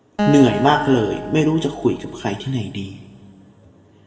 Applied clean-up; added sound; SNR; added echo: none; Acoustic guitar; 9 dB; reverberation time 1.7 s.